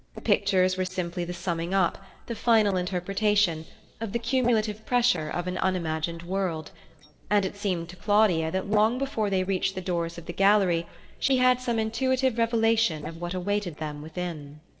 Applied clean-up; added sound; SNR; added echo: neural separator model SepFormer DNS4.